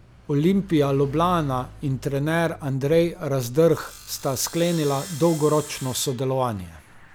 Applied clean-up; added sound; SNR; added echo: none; Sawing + Mechanisms / Bicycle; 19 dB; none.